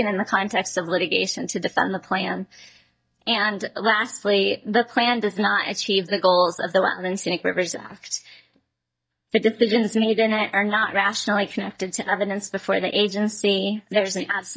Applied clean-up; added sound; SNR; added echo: neural mask model DeepFilterNet 3.